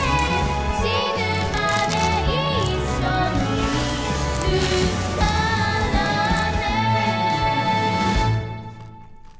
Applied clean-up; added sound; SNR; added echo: none; Chewing, mastication; 18 dB; none.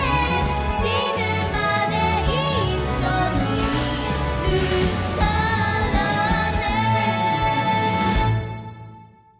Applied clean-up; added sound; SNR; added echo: none; none; none; none.